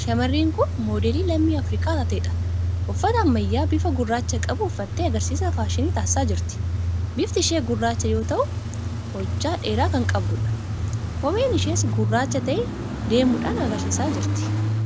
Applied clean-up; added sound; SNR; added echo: none; Idling / Engine starting / Accelerating, revving, vroom / Car; -1 dB; none.